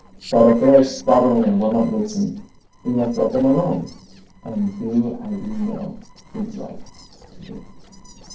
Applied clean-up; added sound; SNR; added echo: neural separator model SepFormer DNS4.